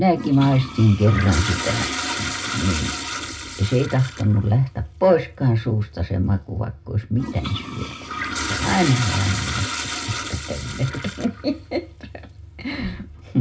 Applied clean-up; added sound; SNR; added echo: none; Toilet flush; 9 dB; reverberation time 0.2 s.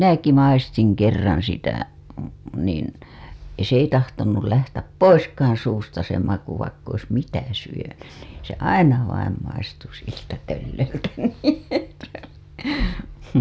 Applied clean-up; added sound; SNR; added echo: none; none; none; none.